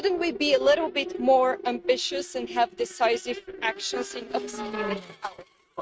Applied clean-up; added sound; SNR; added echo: neural mask model RNNoise.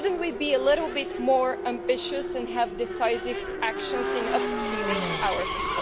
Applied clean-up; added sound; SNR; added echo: none; Race car, auto racing / Accelerating, revving, vroom; 3 dB; none.